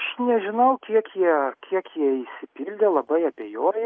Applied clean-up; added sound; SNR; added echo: none; none; none; none.